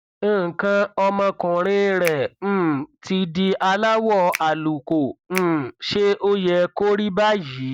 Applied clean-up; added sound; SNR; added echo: none; Finger snapping; 12 dB; none.